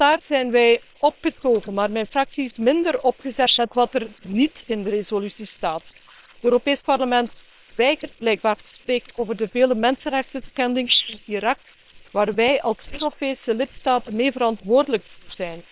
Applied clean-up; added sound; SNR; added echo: neural separator model SepFormer WHAM!.